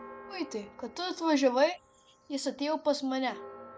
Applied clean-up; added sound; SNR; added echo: none; Church bell; 19 dB; none.